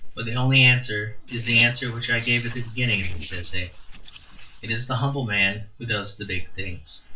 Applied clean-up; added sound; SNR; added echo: neural separator model SepFormer DNS4.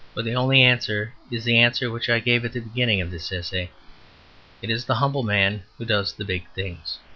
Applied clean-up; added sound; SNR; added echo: none; none; none; none.